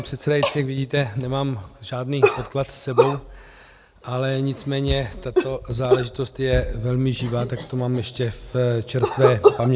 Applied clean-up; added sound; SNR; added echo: none; Cough; 2 dB; none.